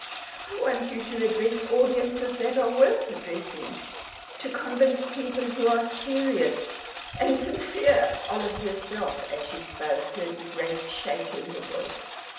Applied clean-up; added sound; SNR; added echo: none; Engine; 12 dB; reverberation time 0.8 s.